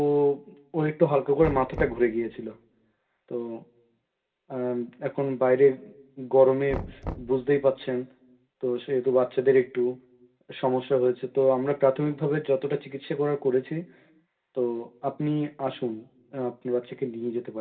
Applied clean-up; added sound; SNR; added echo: none; Knock; 15 dB; reverberation time 0.8 s.